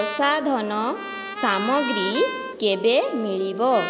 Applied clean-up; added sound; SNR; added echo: none; Trumpet; 9 dB; none.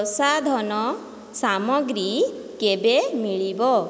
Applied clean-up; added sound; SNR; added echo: none; none; none; none.